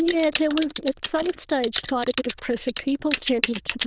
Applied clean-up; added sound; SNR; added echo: neural diffusion model UNIVERSE++.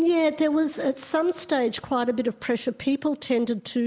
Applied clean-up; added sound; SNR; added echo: none; none; none; none.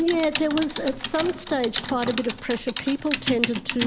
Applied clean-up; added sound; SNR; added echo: none; Typing; 6 dB; none.